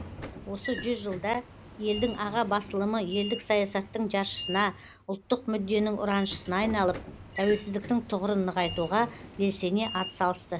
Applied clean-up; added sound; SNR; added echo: none; Sliding door / Train; 13 dB; none.